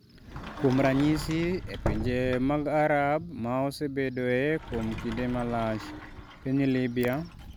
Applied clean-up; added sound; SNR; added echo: none; Sliding door; 11 dB; none.